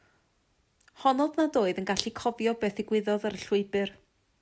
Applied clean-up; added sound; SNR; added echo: none; none; none; none.